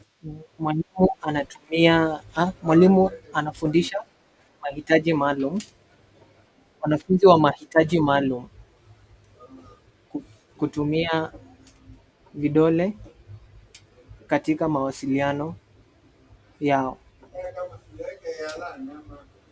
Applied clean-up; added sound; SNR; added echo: none; none; none; none.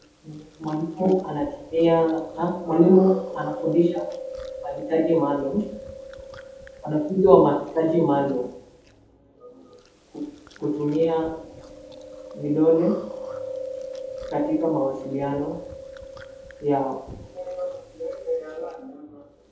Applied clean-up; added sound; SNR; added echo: none; Chewing, mastication; 14 dB; reverberation time 0.7 s.